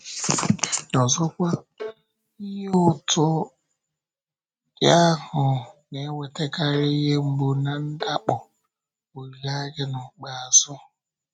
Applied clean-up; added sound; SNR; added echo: neural mask model RNNoise.